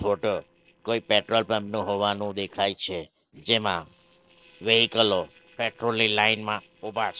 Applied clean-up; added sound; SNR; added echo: neural separator model SepFormer DNS4.